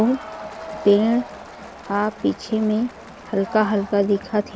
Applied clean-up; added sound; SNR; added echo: none; Crowd; 15 dB; none.